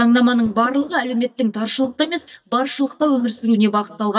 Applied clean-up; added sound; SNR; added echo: neural mask model DeepFilterNet 3.